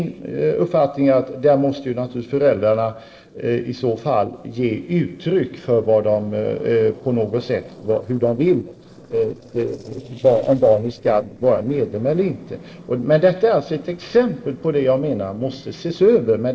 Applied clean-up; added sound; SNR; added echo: neural separator model SepFormer DNS4.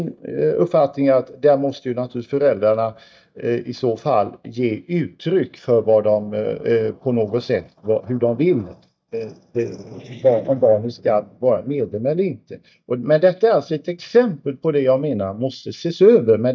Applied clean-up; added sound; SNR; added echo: neural mask model DeepFilterNet 3.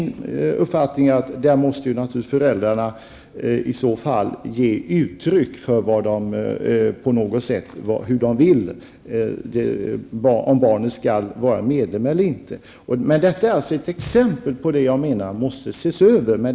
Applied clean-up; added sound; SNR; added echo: none; none; none; none.